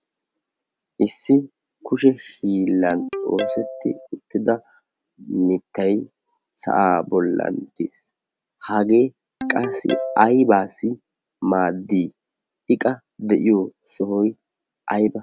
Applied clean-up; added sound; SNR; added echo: none; Ringtone; 14 dB; none.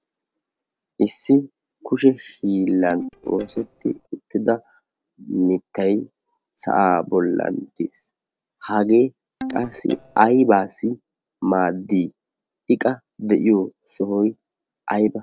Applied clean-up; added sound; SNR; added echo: neural separator model SepFormer DNS4.